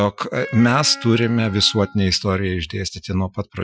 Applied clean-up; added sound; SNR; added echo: classical method Wiener filter.